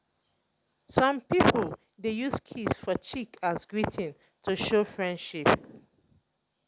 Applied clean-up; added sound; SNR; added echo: none; none; none; none.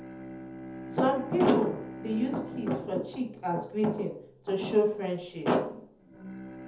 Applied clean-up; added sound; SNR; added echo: none; Bowed string instrument; 14 dB; reverberation time 0.5 s.